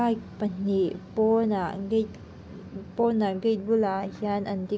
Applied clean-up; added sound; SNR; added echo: none; none; none; none.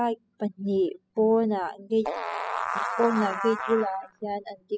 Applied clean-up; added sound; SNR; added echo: classical method spectral subtraction.